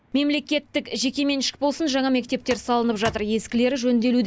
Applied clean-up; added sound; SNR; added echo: none; Tick; 17 dB; none.